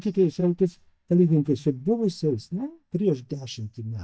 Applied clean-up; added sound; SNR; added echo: neural mask model DeepFilterNet 3.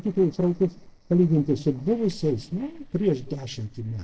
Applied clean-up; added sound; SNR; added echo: neural separator model SepFormer DNS4.